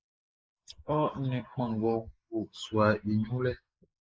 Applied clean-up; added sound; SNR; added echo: neural mask model Resemble Enhance denoiser.